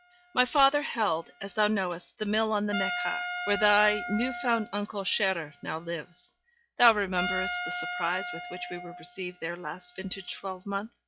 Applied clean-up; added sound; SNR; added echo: classical method log-MMSE.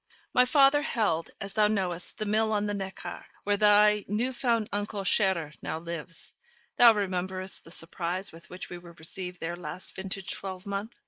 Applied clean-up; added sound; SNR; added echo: neural mask model Resemble Enhance denoiser.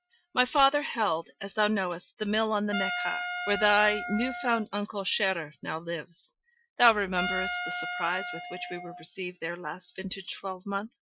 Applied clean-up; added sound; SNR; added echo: classical method Wiener filter.